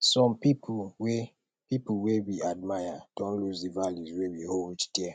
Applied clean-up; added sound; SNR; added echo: none; none; none; none.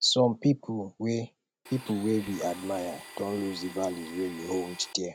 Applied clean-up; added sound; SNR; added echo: none; Domestic sounds, home sounds; 16 dB; none.